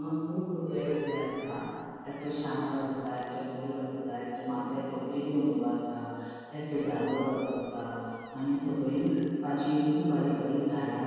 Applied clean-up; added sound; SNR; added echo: none; Squeak; 16 dB; reverberation time 2.2 s.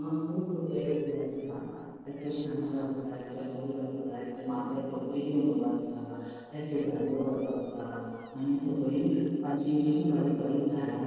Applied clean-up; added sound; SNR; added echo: neural separator model SepFormer DNS4.